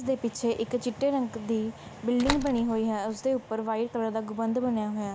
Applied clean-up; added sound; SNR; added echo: none; Slam; 9 dB; none.